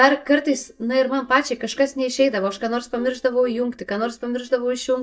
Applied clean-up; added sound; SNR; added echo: neural mask model DeepFilterNet 3.